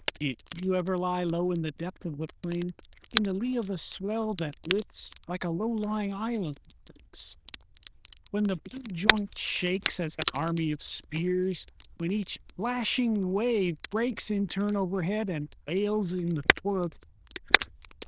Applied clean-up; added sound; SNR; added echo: neural diffusion model UNIVERSE++.